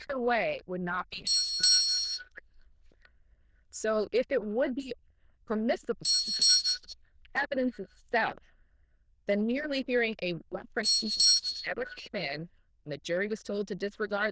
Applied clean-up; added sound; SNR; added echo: neural diffusion model UNIVERSE++.